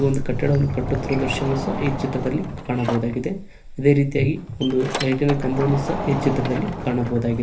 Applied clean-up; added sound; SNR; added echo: none; Sliding door; 7 dB; reverberation time 0.3 s.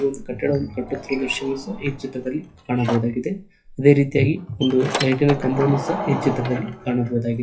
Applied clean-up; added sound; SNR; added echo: classical method WPE with log-MMSE.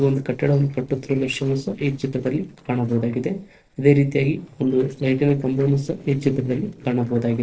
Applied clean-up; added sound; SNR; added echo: neural separator model SepFormer DNS4.